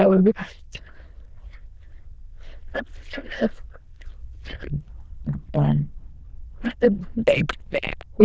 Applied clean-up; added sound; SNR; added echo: neural diffusion model UNIVERSE++.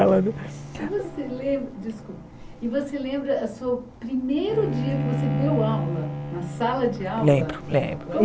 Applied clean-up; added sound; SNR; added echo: none; Bowed string instrument; 6 dB; none.